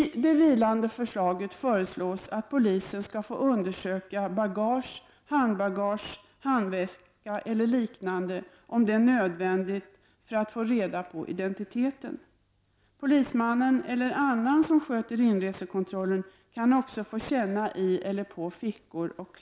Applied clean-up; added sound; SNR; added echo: none; none; none; none.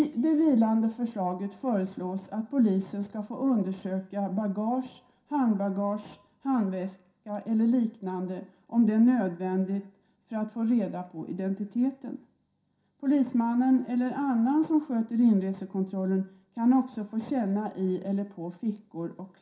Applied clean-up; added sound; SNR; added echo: none; none; none; reverberation time 0.3 s.